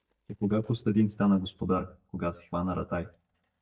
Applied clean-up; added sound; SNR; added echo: neural mask model DeepFilterNet 3.